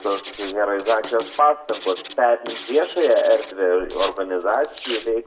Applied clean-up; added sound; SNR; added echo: none; Writing; 15 dB; reverberation time 0.6 s.